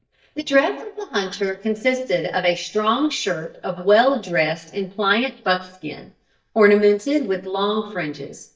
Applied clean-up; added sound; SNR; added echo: neural mask model DeepFilterNet 3.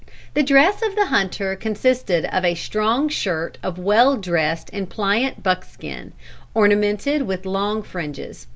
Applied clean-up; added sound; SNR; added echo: none; none; none; none.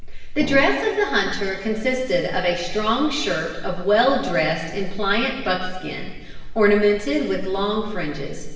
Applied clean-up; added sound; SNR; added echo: none; Brass instrument; 14 dB; reverberation time 1.2 s.